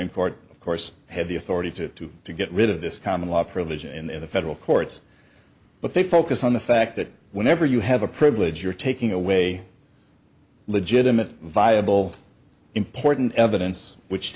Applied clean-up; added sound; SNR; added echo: none; none; none; none.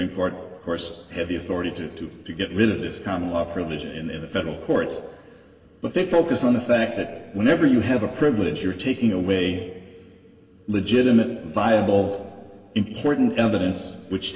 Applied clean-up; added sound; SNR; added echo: none; none; none; reverberation time 2.7 s.